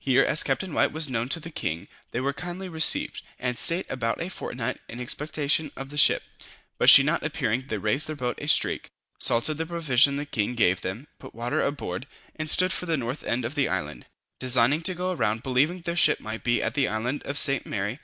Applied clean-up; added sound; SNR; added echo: none; none; none; none.